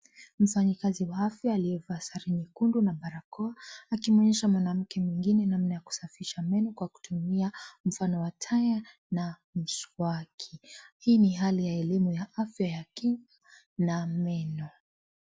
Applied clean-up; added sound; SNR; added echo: none; none; none; none.